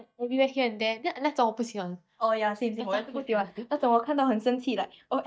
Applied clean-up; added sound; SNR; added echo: neural mask model DeepFilterNet 3.